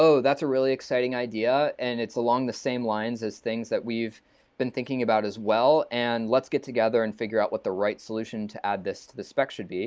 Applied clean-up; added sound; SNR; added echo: none; none; none; none.